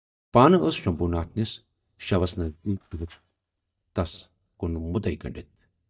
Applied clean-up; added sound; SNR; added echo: neural mask model DeepFilterNet 3.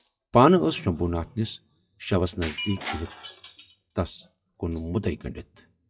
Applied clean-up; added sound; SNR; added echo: classical method WPE with log-MMSE.